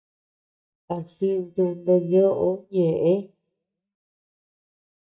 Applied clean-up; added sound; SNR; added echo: neural mask model DeepFilterNet 3.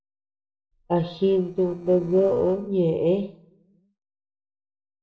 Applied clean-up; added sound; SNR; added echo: neural separator model SepFormer DNS4.